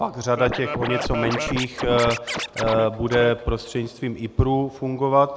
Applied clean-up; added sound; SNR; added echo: none; Scratching (performance technique); 5 dB; none.